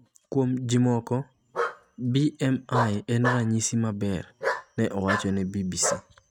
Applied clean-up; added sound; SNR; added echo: neural mask model RNNoise.